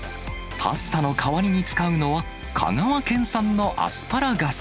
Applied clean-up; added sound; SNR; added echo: none; none; none; none.